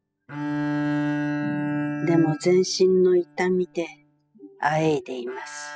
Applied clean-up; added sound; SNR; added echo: classical method spectral subtraction.